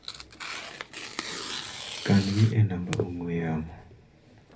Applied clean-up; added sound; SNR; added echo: none; Tearing; 10 dB; reverberation time 0.3 s.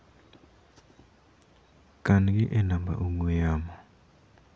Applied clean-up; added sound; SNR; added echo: none; none; none; none.